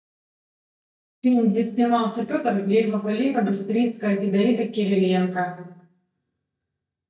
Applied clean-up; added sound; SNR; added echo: neural mask model DeepFilterNet 3.